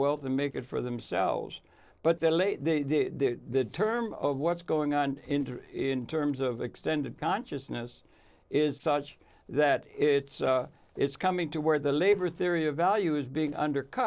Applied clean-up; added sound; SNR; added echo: neural separator model SepFormer DNS4.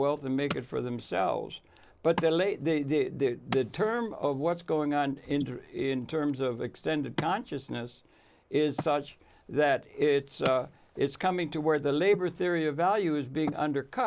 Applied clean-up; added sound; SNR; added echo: neural mask model Resemble Enhance denoiser.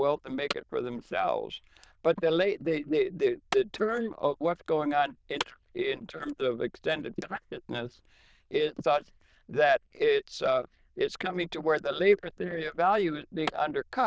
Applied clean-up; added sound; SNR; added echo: neural diffusion model UNIVERSE++.